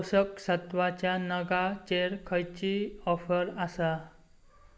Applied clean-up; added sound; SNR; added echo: none; none; none; none.